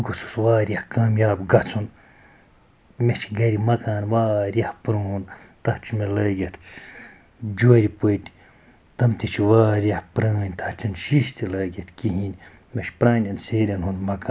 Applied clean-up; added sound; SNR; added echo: none; none; none; none.